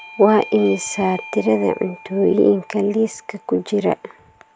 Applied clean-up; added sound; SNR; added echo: none; Bell / Doorbell; 20 dB; none.